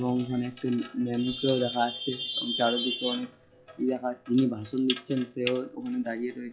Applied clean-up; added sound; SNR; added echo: classical method log-MMSE.